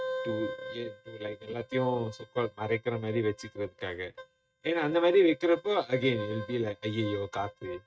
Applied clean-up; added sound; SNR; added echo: neural mask model RNNoise.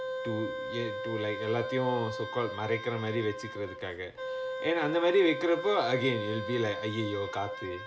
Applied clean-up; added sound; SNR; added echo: none; Wind instrument, woodwind instrument; 6 dB; none.